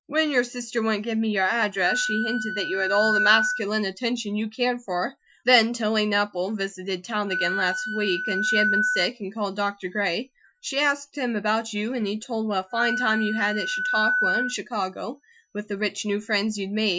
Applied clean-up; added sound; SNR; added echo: classical method Wiener filter.